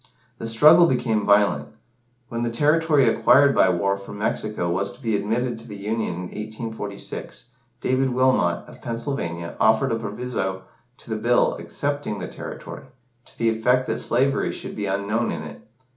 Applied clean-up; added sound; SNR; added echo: none; none; none; none.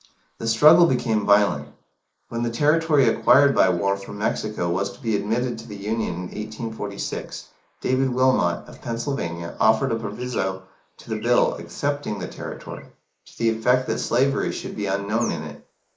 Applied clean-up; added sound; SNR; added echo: neural mask model Resemble Enhance denoiser.